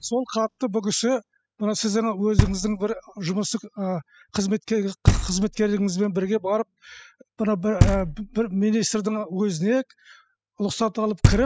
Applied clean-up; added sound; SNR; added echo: classical method spectral subtraction.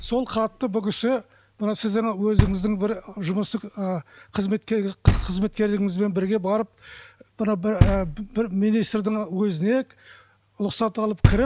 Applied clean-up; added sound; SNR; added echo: none; Knock; 4 dB; none.